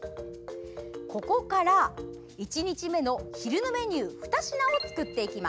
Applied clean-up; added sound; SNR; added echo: none; none; none; none.